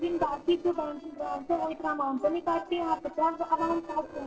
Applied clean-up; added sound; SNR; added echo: neural separator model SepFormer DNS4.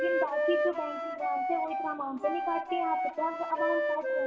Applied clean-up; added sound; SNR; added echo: none; Wind instrument, woodwind instrument; -3 dB; reverberation time 2.4 s.